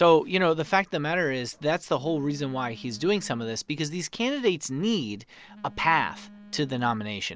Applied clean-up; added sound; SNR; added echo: neural separator model SepFormer DNS4.